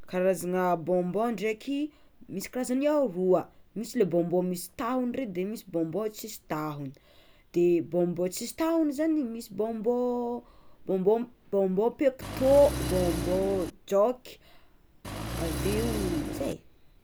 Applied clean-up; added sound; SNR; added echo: none; Engine; 4 dB; none.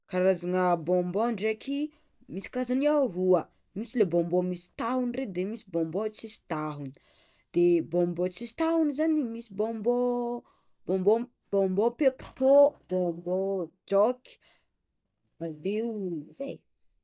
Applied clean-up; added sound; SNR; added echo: neural mask model DeepFilterNet 3.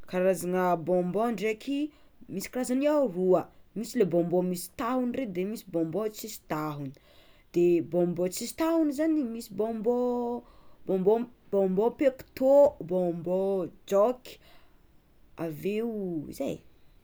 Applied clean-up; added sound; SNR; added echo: none; none; none; none.